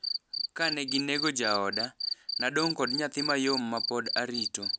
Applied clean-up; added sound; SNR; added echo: none; Cricket; 3 dB; none.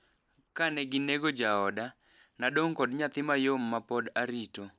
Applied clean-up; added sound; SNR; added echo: neural mask model Resemble Enhance denoiser.